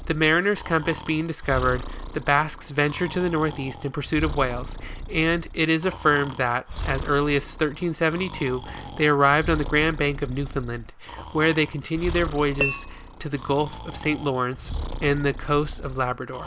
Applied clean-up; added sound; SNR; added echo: none; Tap / Glass + Breathing; 9 dB; none.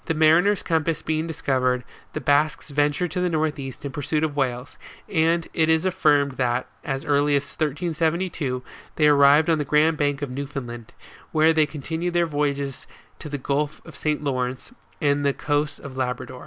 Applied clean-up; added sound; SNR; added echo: none; none; none; none.